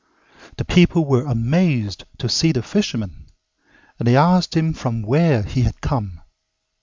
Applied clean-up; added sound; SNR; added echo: none; none; none; none.